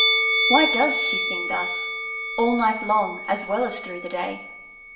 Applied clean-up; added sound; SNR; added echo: none; Musical instrument; 0 dB; reverberation time 0.8 s.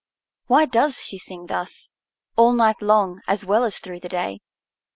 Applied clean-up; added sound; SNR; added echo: none; none; none; none.